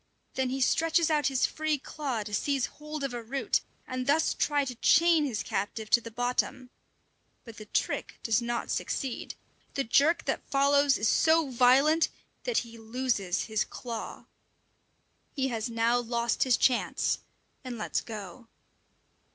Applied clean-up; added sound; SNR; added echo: none; none; none; none.